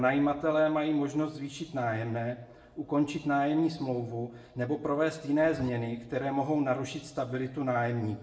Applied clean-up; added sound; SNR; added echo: none; Zipper (clothing); 14 dB; reverberation time 0.7 s.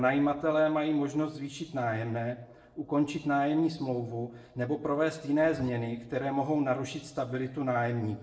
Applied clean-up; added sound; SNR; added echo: neural separator model SepFormer DNS4.